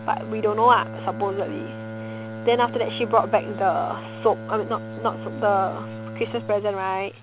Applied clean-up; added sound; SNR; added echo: none; Bowed string instrument; 10 dB; none.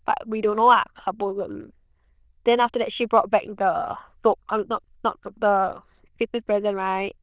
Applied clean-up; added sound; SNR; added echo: neural diffusion model UNIVERSE++.